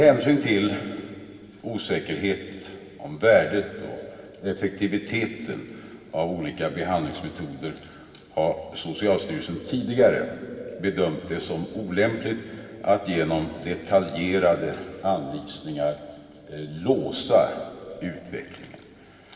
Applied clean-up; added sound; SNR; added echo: none; none; none; reverberation time 2.4 s.